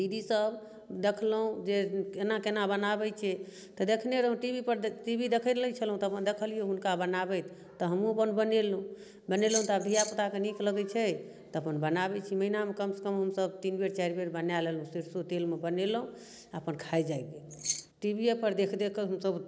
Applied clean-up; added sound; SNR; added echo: none; Keys jangling; 5 dB; none.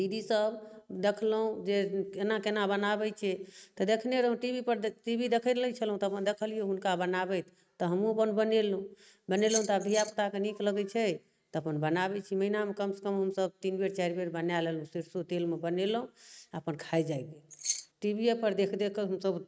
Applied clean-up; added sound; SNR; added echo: neural mask model RNNoise.